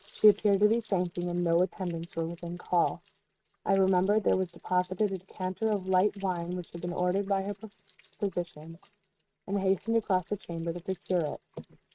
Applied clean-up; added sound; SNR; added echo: neural mask model RNNoise.